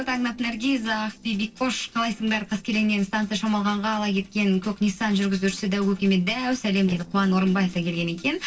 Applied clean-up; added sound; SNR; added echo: neural separator model SepFormer DNS4.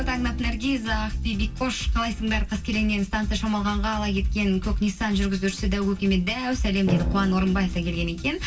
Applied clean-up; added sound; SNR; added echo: none; Drum; 15 dB; reverberation time 0.2 s.